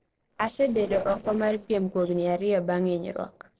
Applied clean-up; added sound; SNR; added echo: neural separator model SepFormer DNS4.